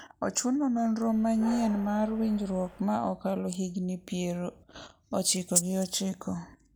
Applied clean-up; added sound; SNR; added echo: none; Train; 16 dB; none.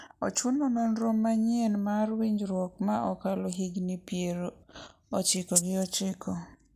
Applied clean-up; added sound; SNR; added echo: none; none; none; none.